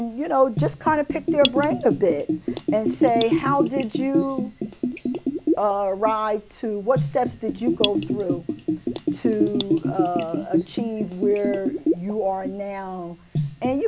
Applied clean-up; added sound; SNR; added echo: none; Bathtub (filling or washing) / Gurgling; 1 dB; none.